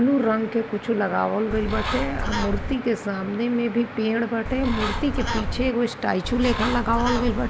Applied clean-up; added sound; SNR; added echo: none; Bird; 3 dB; none.